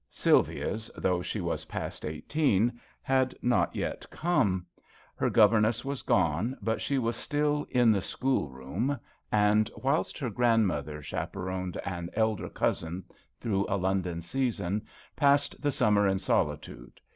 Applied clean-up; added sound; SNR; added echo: neural mask model Resemble Enhance denoiser.